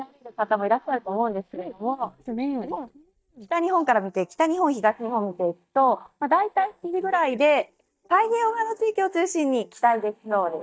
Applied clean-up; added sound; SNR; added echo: neural mask model DeepFilterNet 3.